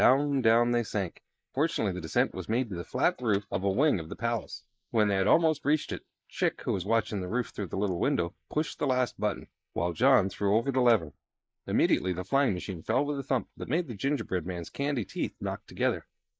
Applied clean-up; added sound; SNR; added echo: neural mask model Resemble Enhance denoiser.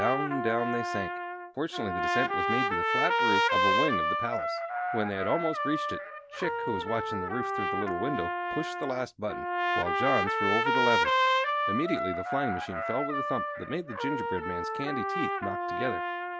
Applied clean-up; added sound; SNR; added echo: none; Trumpet; -4 dB; none.